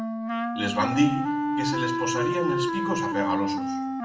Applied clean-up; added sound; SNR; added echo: none; Wind instrument, woodwind instrument; -2 dB; reverberation time 0.8 s.